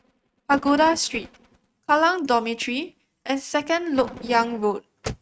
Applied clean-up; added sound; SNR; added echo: neural mask model RNNoise.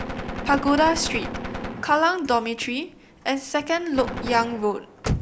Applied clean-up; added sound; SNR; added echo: none; Slam / Car + Gunshot, gunfire; 8 dB; none.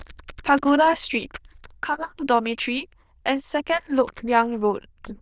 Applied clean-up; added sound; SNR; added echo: neural diffusion model UNIVERSE++.